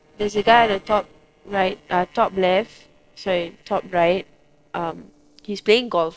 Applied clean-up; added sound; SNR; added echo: neural separator model SepFormer DNS4.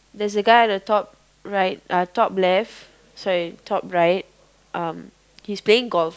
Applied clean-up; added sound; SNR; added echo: none; none; none; none.